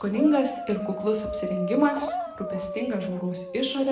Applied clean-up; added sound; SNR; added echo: none; Dog; 7 dB; reverberation time 0.7 s.